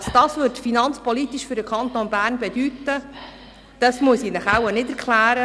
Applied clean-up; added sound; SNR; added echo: none; Breathing; 19 dB; none.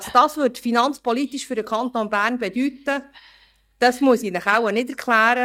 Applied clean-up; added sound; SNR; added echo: neural mask model DeepFilterNet 3.